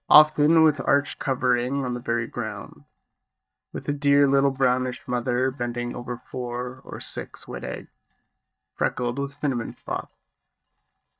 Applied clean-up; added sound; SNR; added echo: neural mask model DeepFilterNet 3.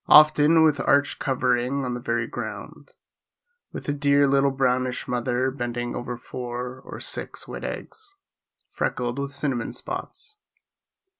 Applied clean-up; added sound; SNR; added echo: none; none; none; none.